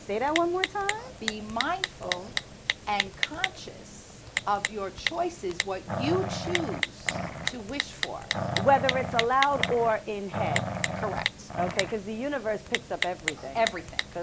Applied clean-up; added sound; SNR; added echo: none; Typing + Growling; 2 dB; none.